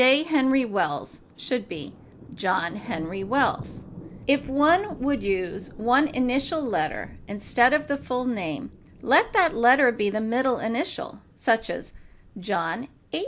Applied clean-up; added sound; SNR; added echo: none; Thunder; 19 dB; none.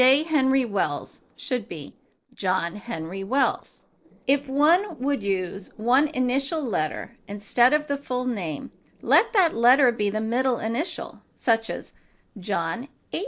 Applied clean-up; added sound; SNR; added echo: neural separator model SepFormer DNS4.